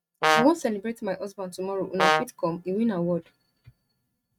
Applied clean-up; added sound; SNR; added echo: neural mask model RNNoise.